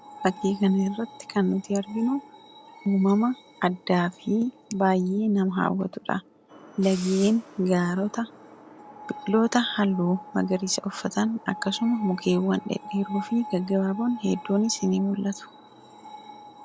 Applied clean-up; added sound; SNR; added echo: none; Screech; 18 dB; none.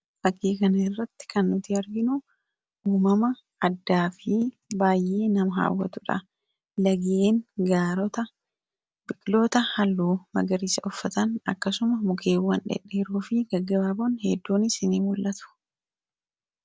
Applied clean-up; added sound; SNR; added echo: none; none; none; none.